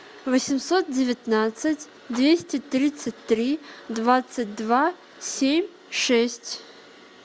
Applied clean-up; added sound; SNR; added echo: none; none; none; none.